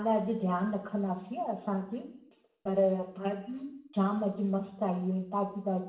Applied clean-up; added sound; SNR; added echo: none; none; none; reverberation time 0.7 s.